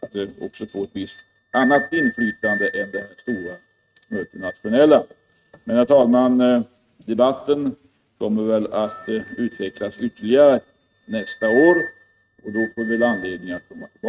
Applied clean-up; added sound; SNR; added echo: neural mask model RNNoise.